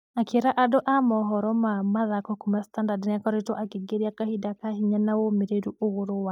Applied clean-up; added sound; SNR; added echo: neural mask model DeepFilterNet 3.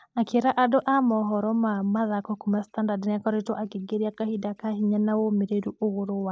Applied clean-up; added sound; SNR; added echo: neural mask model Resemble Enhance denoiser.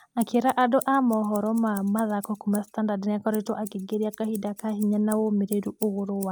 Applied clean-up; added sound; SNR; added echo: none; Scissors; 20 dB; none.